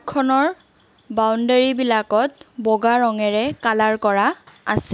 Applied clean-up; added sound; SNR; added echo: none; none; none; none.